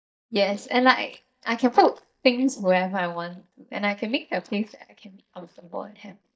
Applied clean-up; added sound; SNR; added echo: neural mask model DeepFilterNet 3.